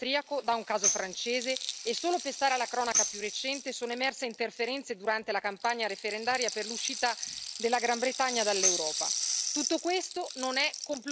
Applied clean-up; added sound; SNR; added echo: none; Rattle (instrument) + Tambourine; 4 dB; none.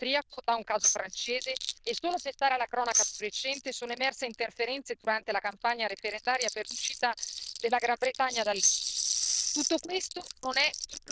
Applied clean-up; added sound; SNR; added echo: neural diffusion model UNIVERSE++.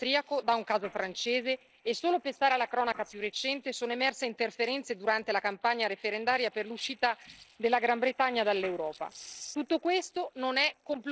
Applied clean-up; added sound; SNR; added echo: neural separator model SepFormer DNS4.